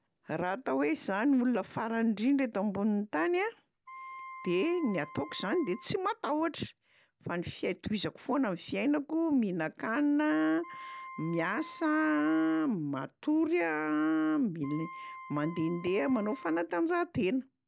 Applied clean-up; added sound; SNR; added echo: none; Wind instrument, woodwind instrument; 16 dB; none.